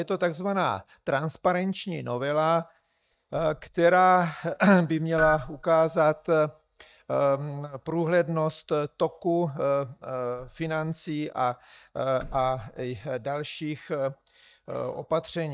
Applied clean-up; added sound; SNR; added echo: neural mask model DeepFilterNet 3.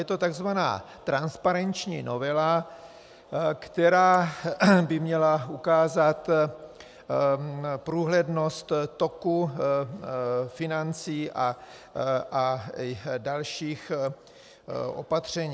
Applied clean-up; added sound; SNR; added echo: none; none; none; none.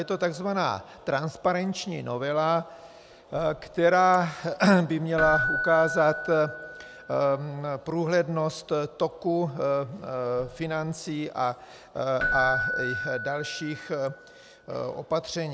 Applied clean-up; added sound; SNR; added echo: none; Keyboard (musical); 9 dB; none.